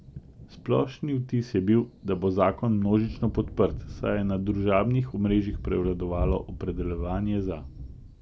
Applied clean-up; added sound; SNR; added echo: none; Thunder; 10 dB; none.